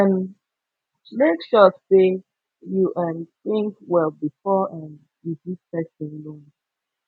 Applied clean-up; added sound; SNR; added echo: none; none; none; none.